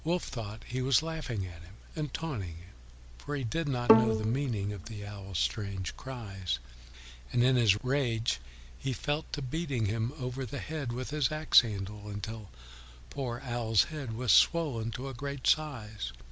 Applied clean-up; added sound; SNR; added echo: none; Bowed string instrument; -1 dB; none.